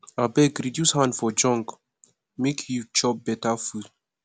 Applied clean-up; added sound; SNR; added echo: none; none; none; none.